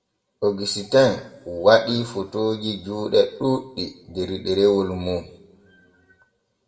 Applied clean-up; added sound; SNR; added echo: none; none; none; reverberation time 1.0 s.